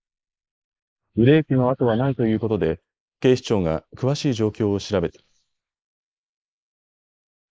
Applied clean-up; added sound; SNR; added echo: neural mask model Resemble Enhance denoiser.